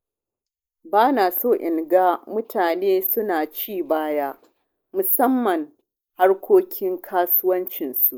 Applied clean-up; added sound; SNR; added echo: neural mask model Resemble Enhance denoiser.